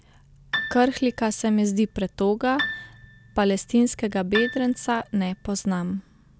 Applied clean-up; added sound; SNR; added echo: none; Piano; 11 dB; none.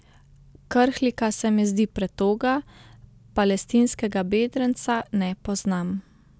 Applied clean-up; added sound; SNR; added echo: none; none; none; none.